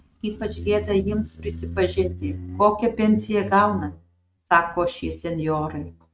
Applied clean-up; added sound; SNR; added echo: neural mask model RNNoise.